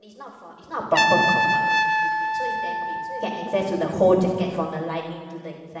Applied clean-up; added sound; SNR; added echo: none; Trumpet; 0 dB; reverberation time 1.6 s.